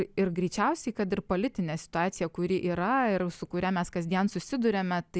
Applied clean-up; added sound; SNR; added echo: none; none; none; none.